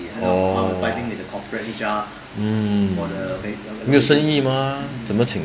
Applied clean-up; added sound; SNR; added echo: none; none; none; none.